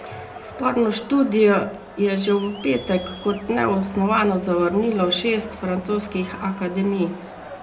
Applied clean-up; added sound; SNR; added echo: none; Crowd; 16 dB; reverberation time 0.2 s.